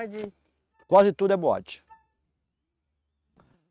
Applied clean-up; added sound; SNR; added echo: neural mask model RNNoise.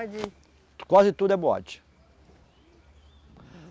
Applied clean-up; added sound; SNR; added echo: none; none; none; none.